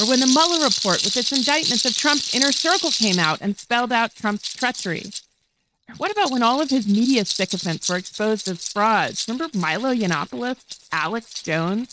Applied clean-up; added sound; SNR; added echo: neural mask model RNNoise.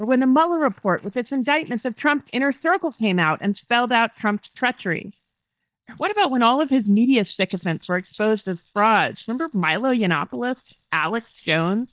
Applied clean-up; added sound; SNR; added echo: neural mask model DeepFilterNet 3.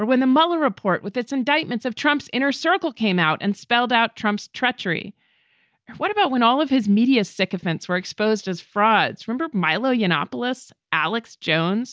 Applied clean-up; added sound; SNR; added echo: none; none; none; none.